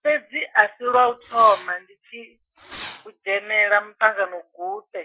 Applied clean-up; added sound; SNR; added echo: classical method Wiener filter.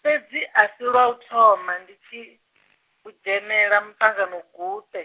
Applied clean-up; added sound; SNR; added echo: none; none; none; none.